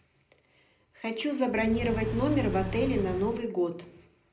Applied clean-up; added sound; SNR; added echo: none; Accelerating, revving, vroom / Car; 5 dB; reverberation time 0.5 s.